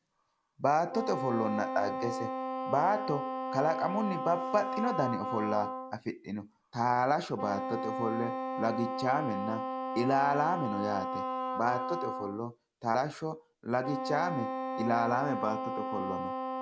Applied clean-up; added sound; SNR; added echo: none; Wind instrument, woodwind instrument; 4 dB; none.